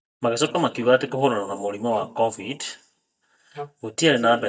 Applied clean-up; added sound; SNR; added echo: neural mask model DeepFilterNet 3.